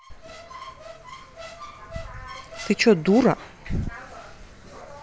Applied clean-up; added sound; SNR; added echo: none; Squeak; 17 dB; none.